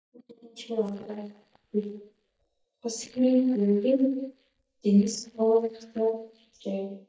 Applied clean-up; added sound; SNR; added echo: neural mask model DeepFilterNet 3.